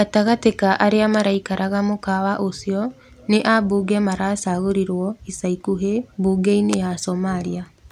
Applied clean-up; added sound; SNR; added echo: none; none; none; none.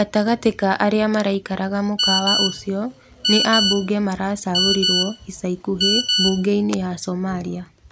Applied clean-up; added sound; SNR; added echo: none; Telephone; 1 dB; none.